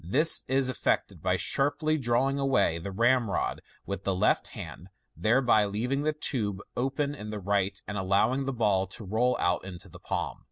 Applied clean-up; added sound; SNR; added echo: none; none; none; none.